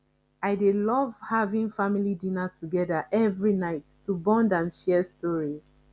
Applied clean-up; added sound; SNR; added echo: none; none; none; none.